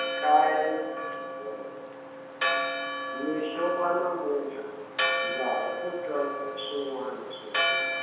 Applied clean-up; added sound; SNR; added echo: none; Church bell; 1 dB; reverberation time 1.2 s.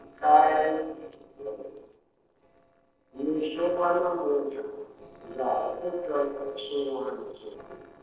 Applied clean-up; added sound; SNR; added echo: neural separator model SepFormer DNS4.